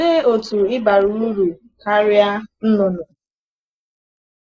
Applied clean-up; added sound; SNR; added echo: neural mask model Resemble Enhance denoiser.